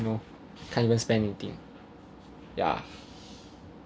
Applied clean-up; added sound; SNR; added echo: none; none; none; none.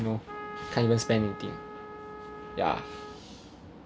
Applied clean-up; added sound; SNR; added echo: none; Trumpet; 11 dB; none.